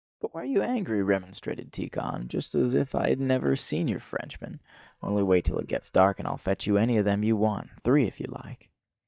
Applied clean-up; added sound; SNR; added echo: neural mask model DeepFilterNet 3.